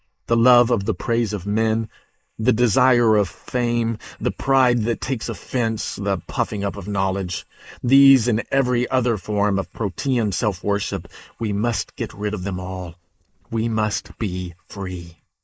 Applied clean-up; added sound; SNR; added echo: neural mask model Resemble Enhance denoiser.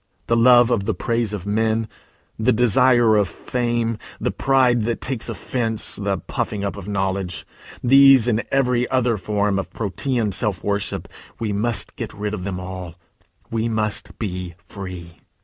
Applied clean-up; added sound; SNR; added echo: none; none; none; none.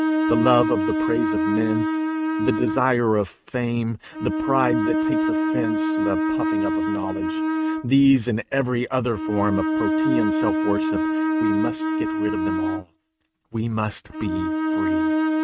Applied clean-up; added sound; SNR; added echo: neural mask model RNNoise.